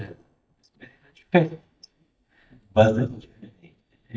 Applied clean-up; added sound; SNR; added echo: neural mask model DeepFilterNet 3.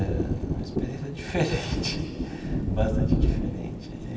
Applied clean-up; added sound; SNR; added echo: none; Thunder; -4 dB; reverberation time 2.1 s.